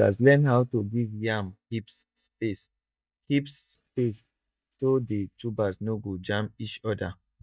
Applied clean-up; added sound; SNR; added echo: neural mask model DeepFilterNet 3.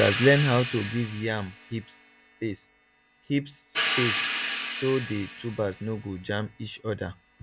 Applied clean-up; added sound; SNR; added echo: none; Hi-hat; 6 dB; none.